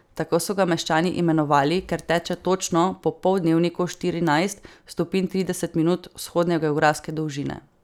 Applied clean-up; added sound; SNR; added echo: none; none; none; none.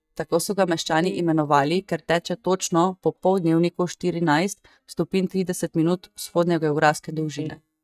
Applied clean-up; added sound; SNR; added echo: neural mask model DeepFilterNet 3.